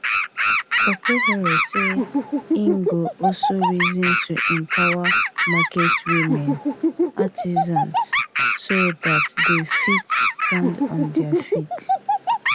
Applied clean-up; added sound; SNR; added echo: none; Animal; -5 dB; none.